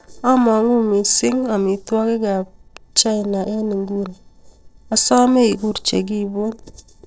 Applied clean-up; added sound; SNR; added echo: neural separator model SepFormer DNS4.